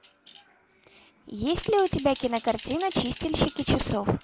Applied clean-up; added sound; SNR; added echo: none; Typing; 13 dB; none.